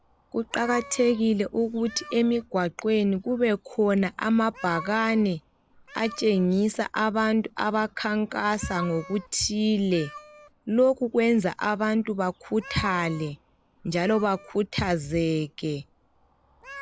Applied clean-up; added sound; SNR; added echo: none; Meow; 20 dB; none.